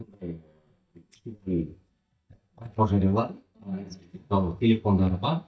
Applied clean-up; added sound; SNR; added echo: neural mask model DeepFilterNet 3.